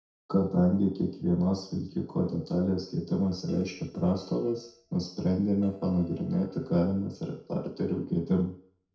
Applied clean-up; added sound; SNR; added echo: neural separator model SepFormer DNS4.